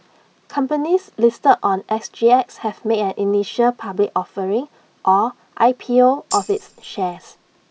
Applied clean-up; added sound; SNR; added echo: none; Tambourine; 15 dB; none.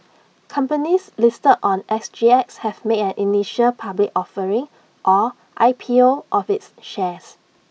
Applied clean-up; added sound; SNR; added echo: none; none; none; none.